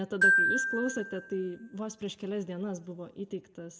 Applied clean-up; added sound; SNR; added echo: none; Glockenspiel; -5 dB; reverberation time 0.8 s.